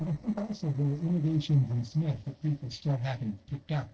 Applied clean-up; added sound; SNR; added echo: neural separator model SepFormer DNS4.